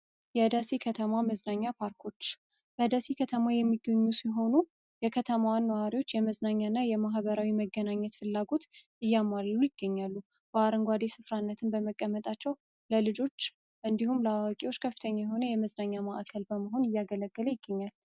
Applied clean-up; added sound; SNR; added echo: none; none; none; none.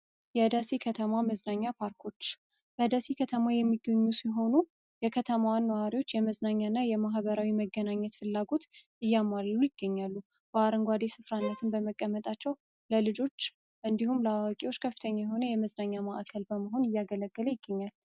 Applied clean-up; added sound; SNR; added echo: none; Bowed string instrument; 14 dB; none.